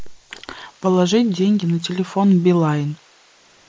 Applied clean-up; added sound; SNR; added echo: neural mask model Resemble Enhance denoiser.